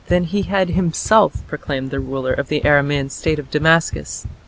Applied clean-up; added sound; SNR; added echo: none; Run; 12 dB; none.